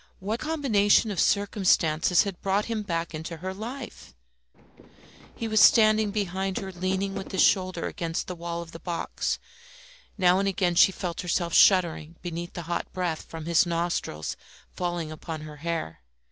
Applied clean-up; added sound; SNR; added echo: none; Fireworks; 15 dB; none.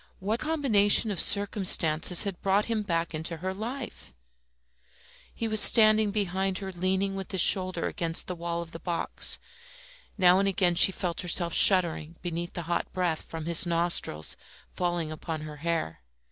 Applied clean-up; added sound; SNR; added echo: none; none; none; none.